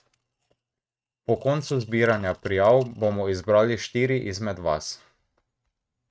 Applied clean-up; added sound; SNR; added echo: neural mask model RNNoise.